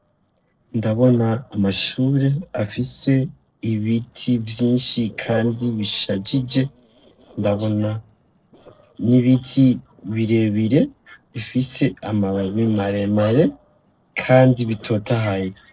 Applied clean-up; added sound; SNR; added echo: neural separator model SepFormer DNS4.